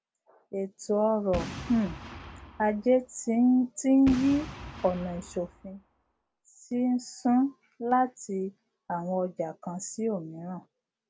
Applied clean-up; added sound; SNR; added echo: none; Boom; 12 dB; none.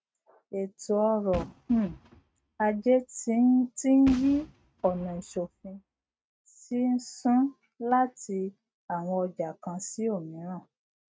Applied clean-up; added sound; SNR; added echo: neural mask model RNNoise.